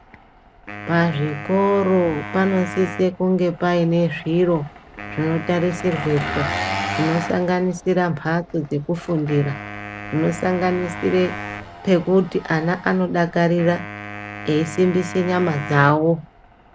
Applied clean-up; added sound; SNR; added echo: none; Wind instrument, woodwind instrument + Engine; 11 dB; none.